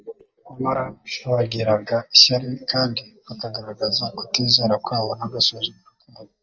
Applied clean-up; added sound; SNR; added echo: neural mask model DeepFilterNet 3.